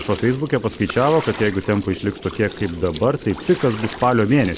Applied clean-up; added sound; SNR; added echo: none; Keys jangling + Gurgling; 14 dB; none.